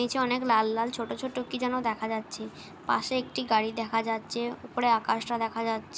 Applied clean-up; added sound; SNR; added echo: none; none; none; none.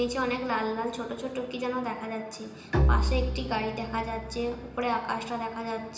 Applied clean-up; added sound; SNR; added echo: none; Bowed string instrument; 1 dB; reverberation time 0.8 s.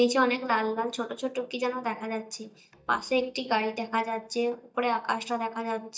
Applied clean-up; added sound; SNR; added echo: neural mask model DeepFilterNet 3.